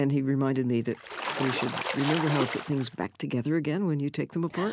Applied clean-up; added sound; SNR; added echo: none; Splash, splatter; 6 dB; none.